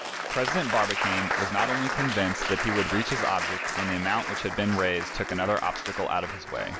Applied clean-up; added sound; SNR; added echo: none; Applause; 2 dB; none.